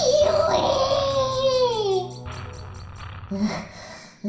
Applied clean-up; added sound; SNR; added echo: none; Engine; 15 dB; reverberation time 0.5 s.